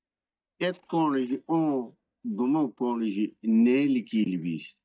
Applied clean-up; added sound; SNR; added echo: neural mask model DeepFilterNet 3.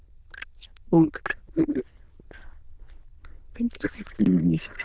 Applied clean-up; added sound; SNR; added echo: neural diffusion model UNIVERSE++.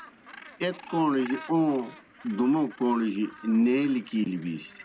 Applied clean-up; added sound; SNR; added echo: none; Gull, seagull; 20 dB; none.